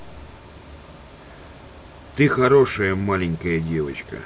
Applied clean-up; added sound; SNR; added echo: none; none; none; none.